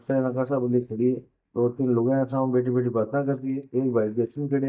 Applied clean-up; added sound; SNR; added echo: neural mask model DeepFilterNet 3.